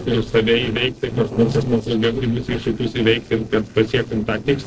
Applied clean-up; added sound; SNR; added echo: neural separator model SepFormer DNS4.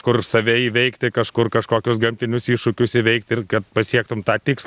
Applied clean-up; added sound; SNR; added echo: none; none; none; none.